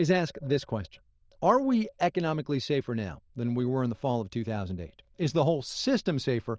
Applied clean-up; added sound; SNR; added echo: neural diffusion model UNIVERSE++.